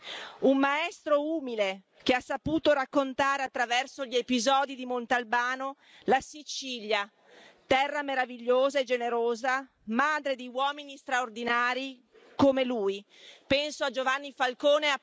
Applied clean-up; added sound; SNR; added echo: none; none; none; none.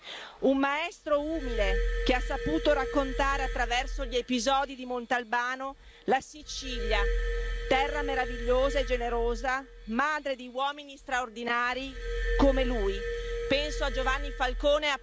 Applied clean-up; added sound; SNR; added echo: none; Glass; 4 dB; none.